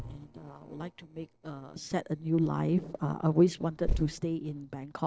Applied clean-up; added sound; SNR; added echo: neural separator model SepFormer DNS4.